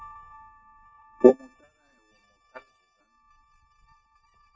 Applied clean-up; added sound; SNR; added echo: neural mask model RNNoise.